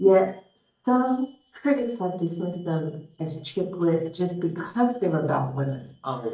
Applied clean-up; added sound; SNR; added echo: neural mask model DeepFilterNet 3.